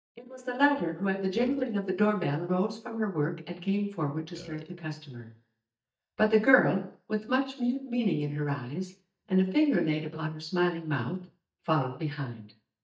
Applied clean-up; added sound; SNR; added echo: neural mask model DeepFilterNet 3.